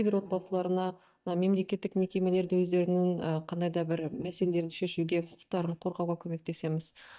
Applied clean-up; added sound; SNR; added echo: neural mask model DeepFilterNet 3.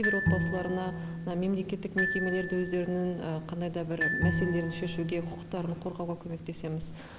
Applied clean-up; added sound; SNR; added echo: none; Glockenspiel + Bowed string instrument; 1 dB; none.